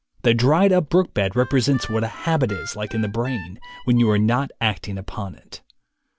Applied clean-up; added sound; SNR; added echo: none; Harmonica; 17 dB; none.